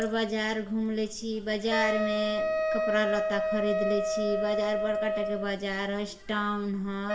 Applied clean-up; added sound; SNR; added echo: none; Wind instrument, woodwind instrument; 0 dB; reverberation time 0.5 s.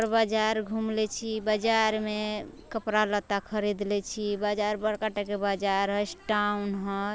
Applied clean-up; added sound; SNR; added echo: none; none; none; none.